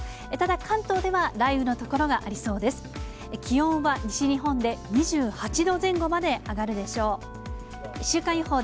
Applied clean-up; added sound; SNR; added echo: none; none; none; none.